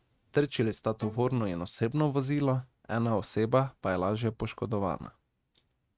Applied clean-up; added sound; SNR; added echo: neural mask model RNNoise.